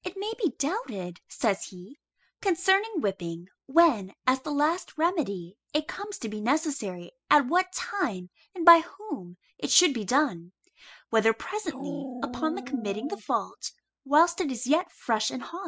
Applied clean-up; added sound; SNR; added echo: classical method spectral subtraction.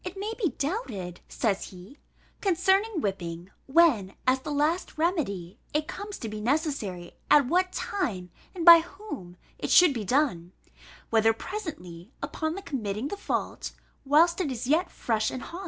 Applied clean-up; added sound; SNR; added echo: none; none; none; none.